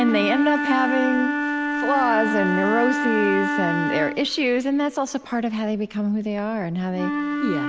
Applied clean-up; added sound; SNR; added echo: none; Wind instrument, woodwind instrument; 3 dB; none.